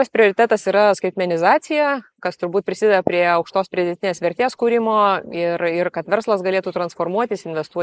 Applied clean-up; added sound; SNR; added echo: neural mask model Resemble Enhance denoiser.